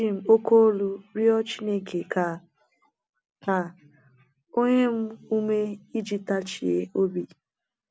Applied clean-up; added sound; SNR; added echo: none; none; none; none.